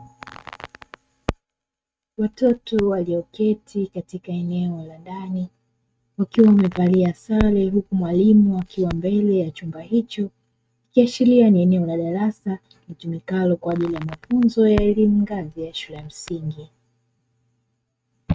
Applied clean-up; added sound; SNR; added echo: neural mask model RNNoise.